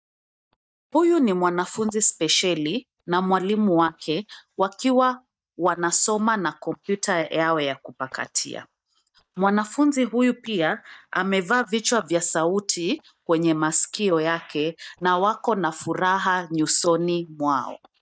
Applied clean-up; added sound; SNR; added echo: neural mask model DeepFilterNet 3.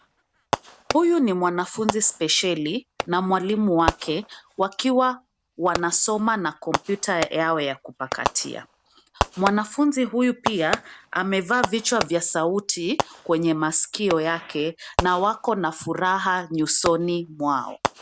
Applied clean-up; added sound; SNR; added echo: none; Fireworks; 9 dB; none.